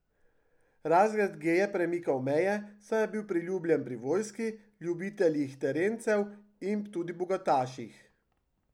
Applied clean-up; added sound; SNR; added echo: none; none; none; none.